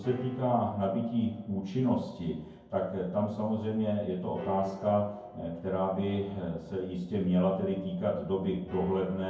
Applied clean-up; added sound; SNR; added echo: none; Piano; 18 dB; reverberation time 0.9 s.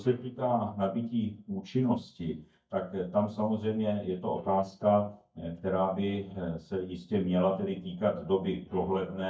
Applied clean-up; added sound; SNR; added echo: neural mask model DeepFilterNet 3.